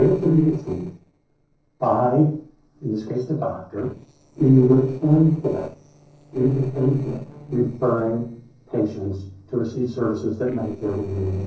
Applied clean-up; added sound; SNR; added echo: neural separator model SepFormer DNS4.